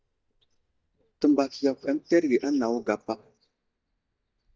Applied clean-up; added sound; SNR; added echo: neural mask model DeepFilterNet 3.